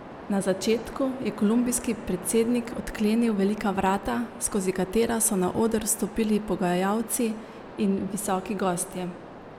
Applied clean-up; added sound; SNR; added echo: none; Waves, surf; 15 dB; none.